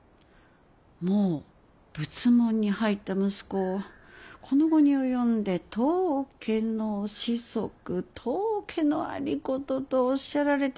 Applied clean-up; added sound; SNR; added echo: none; none; none; none.